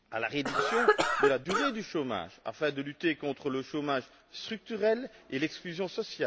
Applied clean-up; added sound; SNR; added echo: none; Cough; -4 dB; none.